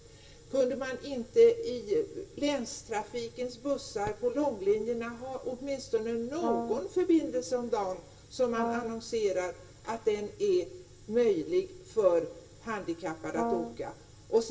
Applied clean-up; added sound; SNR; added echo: none; Brass instrument; 4 dB; reverberation time 0.1 s.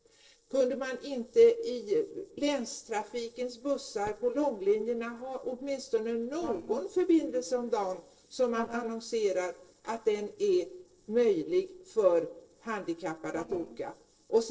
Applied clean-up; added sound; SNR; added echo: neural separator model SepFormer DNS4.